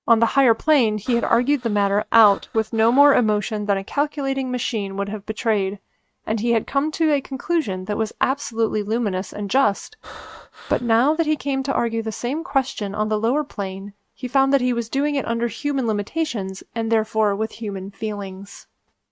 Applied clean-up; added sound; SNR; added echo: neural mask model RNNoise.